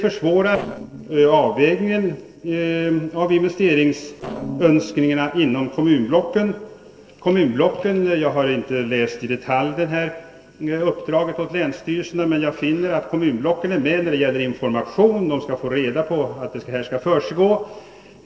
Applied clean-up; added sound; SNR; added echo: neural separator model SepFormer DNS4.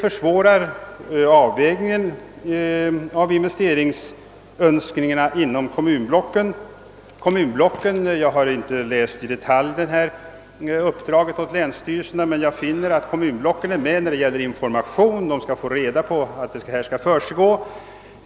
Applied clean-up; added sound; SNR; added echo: none; none; none; none.